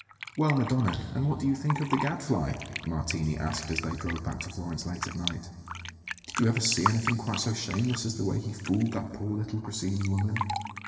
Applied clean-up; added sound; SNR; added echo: none; Fill (with liquid); 9 dB; reverberation time 2.3 s.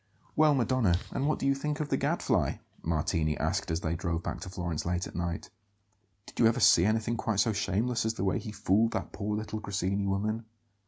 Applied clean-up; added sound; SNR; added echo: none; none; none; none.